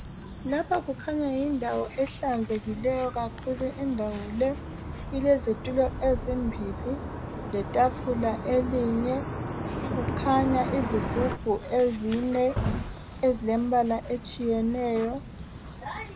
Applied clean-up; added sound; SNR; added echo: none; Chirp, tweet; 6 dB; none.